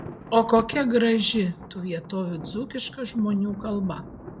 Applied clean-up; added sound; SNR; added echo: none; Thunder; 16 dB; none.